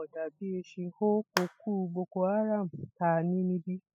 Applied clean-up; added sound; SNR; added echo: classical method spectral subtraction.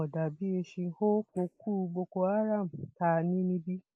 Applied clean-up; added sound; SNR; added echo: neural mask model Resemble Enhance denoiser.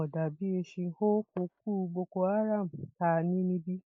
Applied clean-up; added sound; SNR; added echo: neural mask model DeepFilterNet 3.